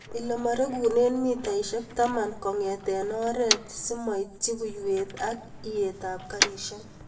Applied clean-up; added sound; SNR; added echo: none; Motor vehicle (road); 8 dB; reverberation time 0.6 s.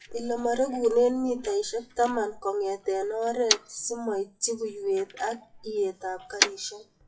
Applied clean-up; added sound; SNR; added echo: classical method WPE with log-MMSE.